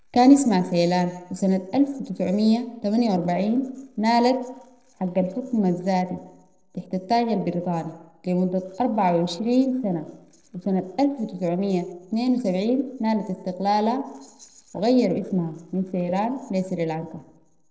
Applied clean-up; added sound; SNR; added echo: neural separator model SepFormer DNS4.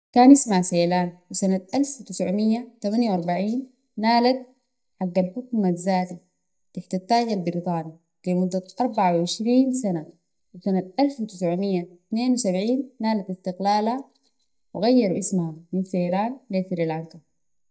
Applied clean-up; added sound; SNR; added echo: neural mask model DeepFilterNet 3.